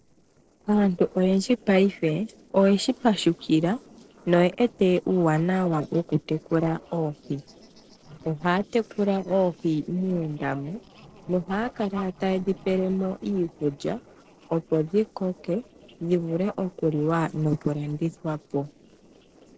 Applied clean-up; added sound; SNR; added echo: neural separator model SepFormer DNS4.